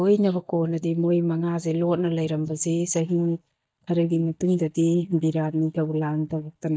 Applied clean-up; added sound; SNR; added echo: neural mask model DeepFilterNet 3.